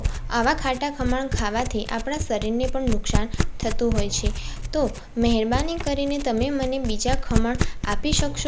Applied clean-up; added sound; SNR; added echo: none; Domestic sounds, home sounds; 0 dB; none.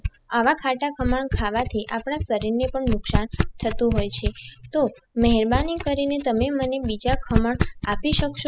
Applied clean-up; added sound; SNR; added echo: classical method spectral subtraction.